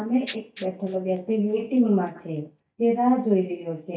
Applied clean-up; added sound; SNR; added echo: neural mask model DeepFilterNet 3.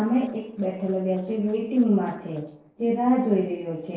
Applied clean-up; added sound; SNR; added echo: neural separator model SepFormer DNS4.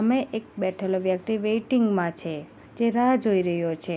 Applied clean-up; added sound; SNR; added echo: none; none; none; none.